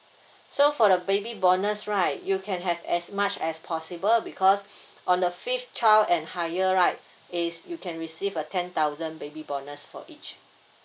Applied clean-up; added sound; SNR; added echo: none; none; none; none.